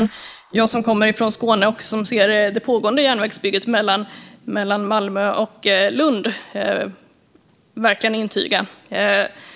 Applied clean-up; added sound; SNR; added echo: neural mask model Resemble Enhance denoiser.